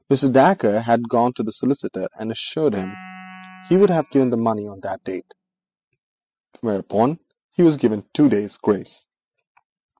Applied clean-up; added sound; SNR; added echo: classical method spectral subtraction.